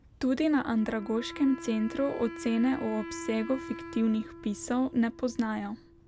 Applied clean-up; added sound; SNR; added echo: none; Wind instrument, woodwind instrument; 14 dB; none.